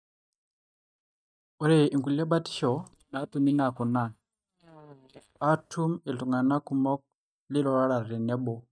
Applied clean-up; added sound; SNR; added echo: neural mask model DeepFilterNet 3.